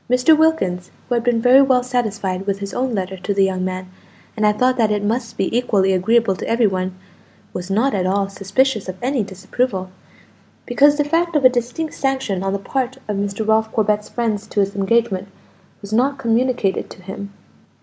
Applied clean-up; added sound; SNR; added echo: none; none; none; none.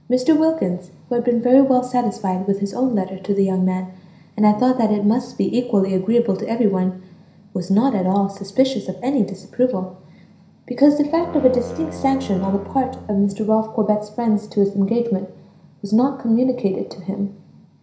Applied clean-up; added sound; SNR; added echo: none; Brass instrument; 15 dB; reverberation time 0.5 s.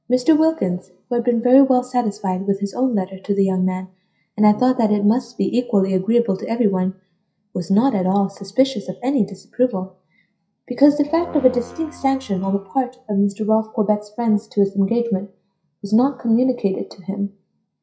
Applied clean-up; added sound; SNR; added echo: classical method WPE with log-MMSE.